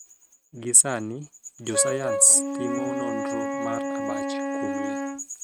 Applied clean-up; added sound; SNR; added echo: neural mask model RNNoise.